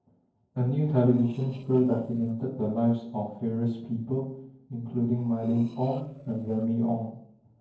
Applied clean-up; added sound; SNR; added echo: neural separator model SepFormer DNS4.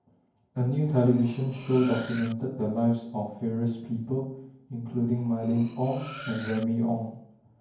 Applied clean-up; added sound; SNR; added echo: none; Cutlery, silverware; 16 dB; reverberation time 0.9 s.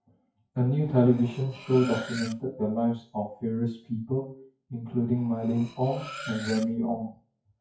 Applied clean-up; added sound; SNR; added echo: classical method WPE with log-MMSE.